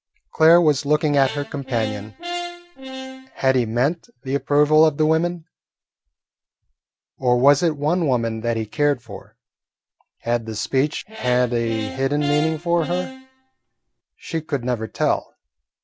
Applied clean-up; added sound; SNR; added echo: none; Brass instrument; 11 dB; none.